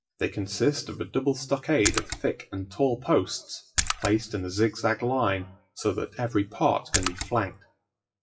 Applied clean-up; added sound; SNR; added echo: classical method WPE with log-MMSE.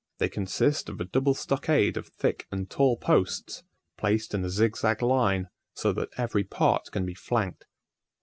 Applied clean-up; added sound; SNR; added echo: none; none; none; none.